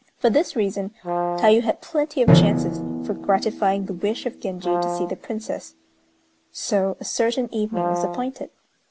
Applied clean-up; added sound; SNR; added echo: none; Drum + Brass instrument; 2 dB; none.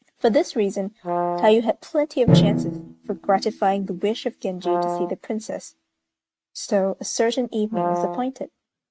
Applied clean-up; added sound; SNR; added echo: neural mask model RNNoise.